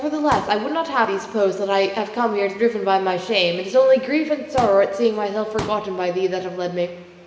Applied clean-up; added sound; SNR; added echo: none; Explosion; 14 dB; reverberation time 1.7 s.